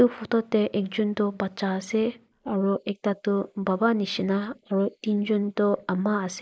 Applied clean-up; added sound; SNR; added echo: neural mask model Resemble Enhance denoiser.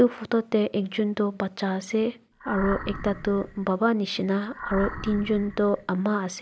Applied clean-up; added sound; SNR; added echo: none; Animal; 10 dB; none.